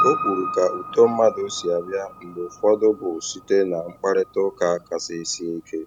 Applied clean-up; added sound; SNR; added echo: none; Piano; 9 dB; none.